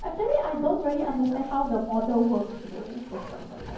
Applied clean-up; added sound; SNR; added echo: none; Bark; 13 dB; reverberation time 0.9 s.